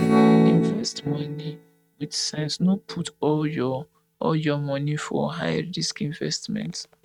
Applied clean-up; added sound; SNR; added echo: neural mask model RNNoise.